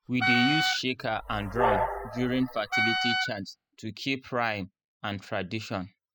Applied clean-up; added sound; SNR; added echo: classical method spectral subtraction.